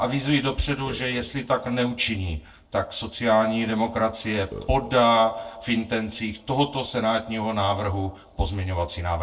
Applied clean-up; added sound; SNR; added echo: neural separator model SepFormer DNS4.